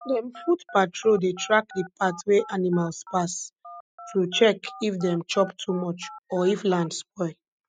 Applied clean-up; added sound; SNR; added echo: neural mask model RNNoise.